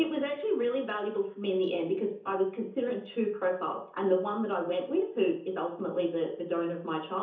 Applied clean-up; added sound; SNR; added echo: none; none; none; reverberation time 0.6 s.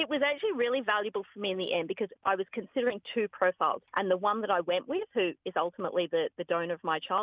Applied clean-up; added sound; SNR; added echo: none; none; none; none.